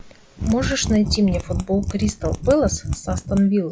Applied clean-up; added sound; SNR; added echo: classical method log-MMSE.